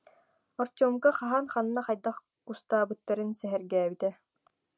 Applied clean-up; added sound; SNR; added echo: none; none; none; none.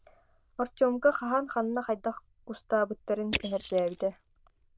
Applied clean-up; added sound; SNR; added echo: neural diffusion model UNIVERSE++.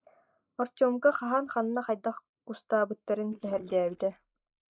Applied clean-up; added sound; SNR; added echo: neural mask model Resemble Enhance denoiser.